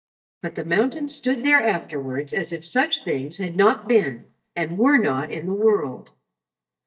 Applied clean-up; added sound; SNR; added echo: neural mask model DeepFilterNet 3.